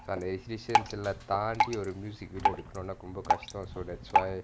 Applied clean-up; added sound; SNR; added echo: none; Drip; -3 dB; none.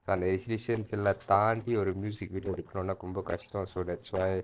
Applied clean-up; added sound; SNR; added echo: neural separator model SepFormer DNS4.